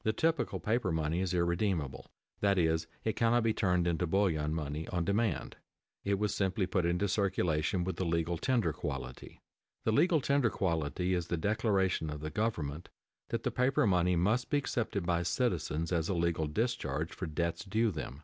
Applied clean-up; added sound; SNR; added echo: none; none; none; none.